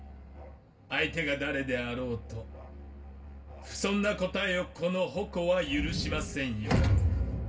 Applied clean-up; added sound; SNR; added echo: none; Musical instrument; 15 dB; reverberation time 0.2 s.